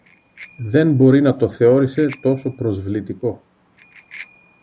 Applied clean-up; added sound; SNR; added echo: none; Bicycle bell; 19 dB; none.